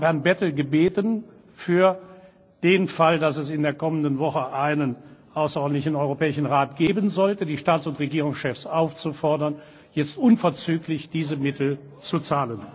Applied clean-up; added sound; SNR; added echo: none; none; none; none.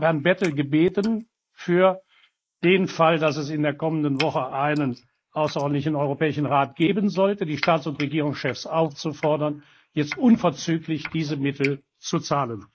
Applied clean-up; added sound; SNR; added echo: neural mask model Resemble Enhance denoiser.